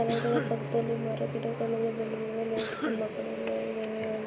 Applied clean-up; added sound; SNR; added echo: none; Cough + Bowed string instrument; 7 dB; none.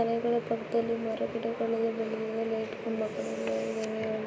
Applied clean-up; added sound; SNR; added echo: none; none; none; none.